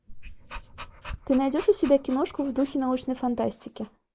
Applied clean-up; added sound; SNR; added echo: neural mask model Resemble Enhance denoiser.